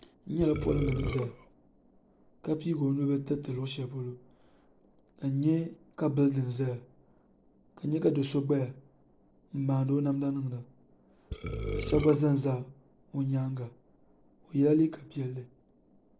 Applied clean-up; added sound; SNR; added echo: none; Burping, eructation; 4 dB; none.